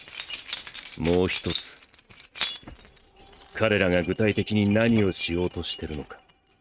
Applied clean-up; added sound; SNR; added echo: neural mask model RNNoise.